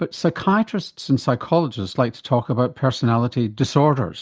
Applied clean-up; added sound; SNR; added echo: none; none; none; none.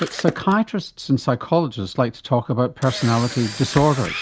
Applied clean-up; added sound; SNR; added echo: none; Camera; 13 dB; none.